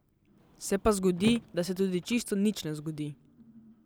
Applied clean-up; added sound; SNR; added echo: none; Car; 15 dB; none.